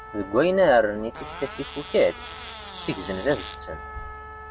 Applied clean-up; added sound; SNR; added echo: none; Fart + Trumpet; 14 dB; none.